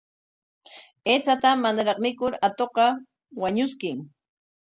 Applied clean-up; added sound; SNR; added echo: none; none; none; none.